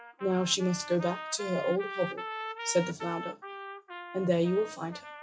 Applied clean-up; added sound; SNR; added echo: classical method log-MMSE.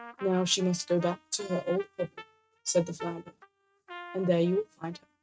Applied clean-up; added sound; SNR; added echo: neural mask model RNNoise.